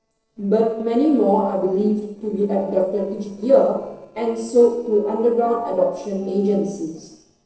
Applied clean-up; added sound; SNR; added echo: neural separator model SepFormer DNS4.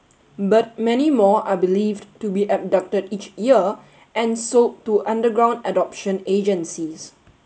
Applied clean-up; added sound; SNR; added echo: none; none; none; none.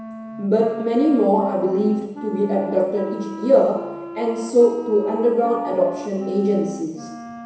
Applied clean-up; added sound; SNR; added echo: none; Wind instrument, woodwind instrument; 14 dB; reverberation time 1.0 s.